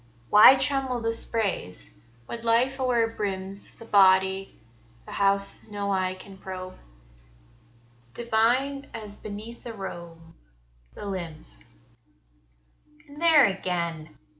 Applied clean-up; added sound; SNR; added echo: none; none; none; none.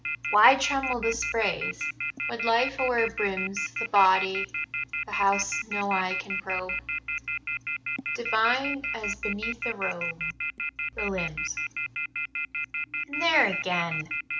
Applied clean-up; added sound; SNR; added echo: none; Telephone; 3 dB; none.